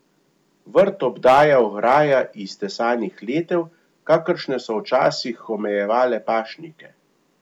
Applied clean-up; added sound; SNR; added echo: none; none; none; none.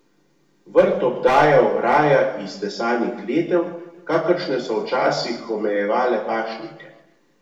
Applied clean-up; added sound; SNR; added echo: none; none; none; reverberation time 0.8 s.